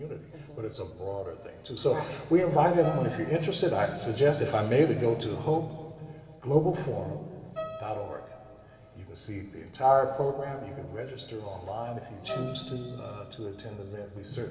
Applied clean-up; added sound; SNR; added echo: none; Piano; 19 dB; reverberation time 2.4 s.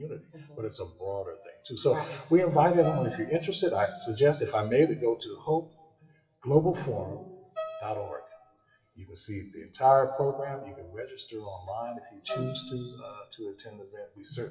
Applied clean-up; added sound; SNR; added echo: classical method WPE with log-MMSE.